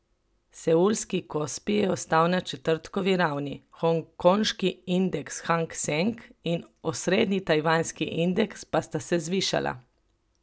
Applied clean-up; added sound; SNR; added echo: none; none; none; none.